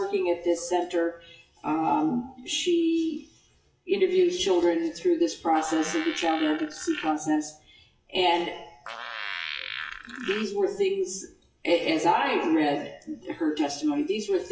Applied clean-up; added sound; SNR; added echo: classical method WPE with log-MMSE.